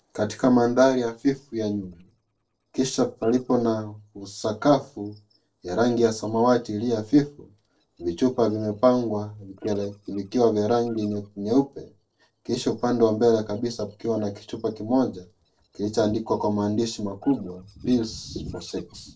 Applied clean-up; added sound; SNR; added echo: neural separator model SepFormer DNS4.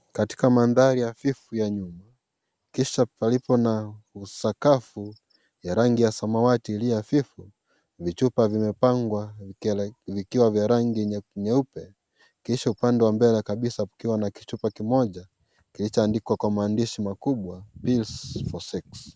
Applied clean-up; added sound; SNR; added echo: none; none; none; none.